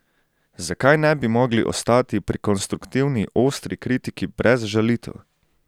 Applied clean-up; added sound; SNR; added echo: none; none; none; none.